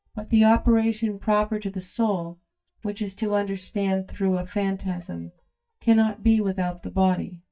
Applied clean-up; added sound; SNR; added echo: neural mask model DeepFilterNet 3.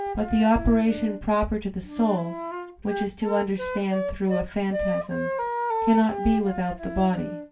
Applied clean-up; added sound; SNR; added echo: none; Wind instrument, woodwind instrument; 6 dB; reverberation time 0.2 s.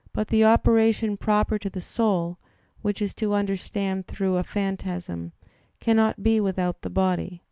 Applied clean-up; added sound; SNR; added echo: none; none; none; none.